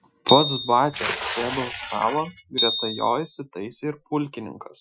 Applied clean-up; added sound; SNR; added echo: classical method Wiener filter.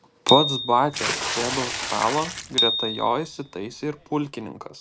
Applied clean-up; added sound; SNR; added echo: none; Water / Splash, splatter + Bicycle bell; 3 dB; none.